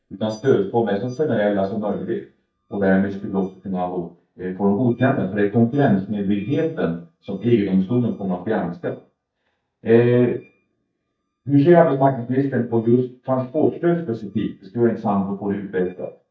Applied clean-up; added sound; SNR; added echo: neural mask model DeepFilterNet 3.